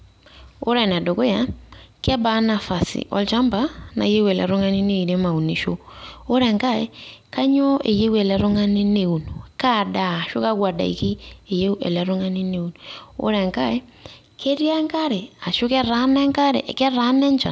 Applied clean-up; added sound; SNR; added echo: none; none; none; none.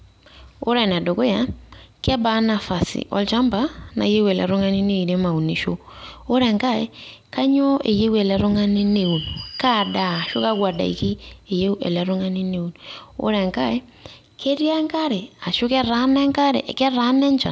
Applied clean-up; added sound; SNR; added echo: none; Bird; 13 dB; none.